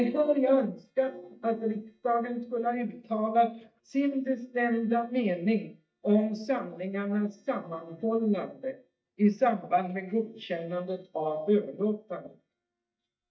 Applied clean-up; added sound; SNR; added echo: neural mask model DeepFilterNet 3.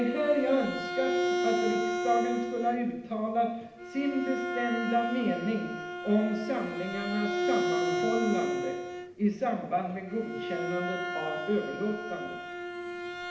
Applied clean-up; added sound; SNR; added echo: none; Bowed string instrument; 3 dB; reverberation time 0.8 s.